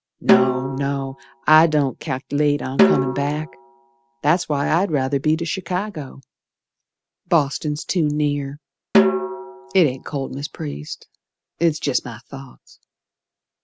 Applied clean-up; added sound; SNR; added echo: none; Snare drum; 1 dB; none.